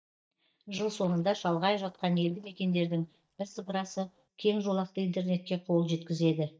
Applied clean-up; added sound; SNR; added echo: neural mask model DeepFilterNet 3.